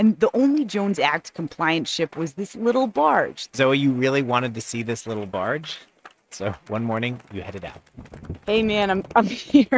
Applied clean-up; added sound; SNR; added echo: neural mask model RNNoise.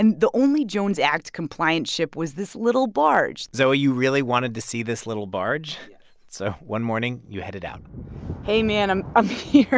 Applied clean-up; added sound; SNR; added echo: none; none; none; none.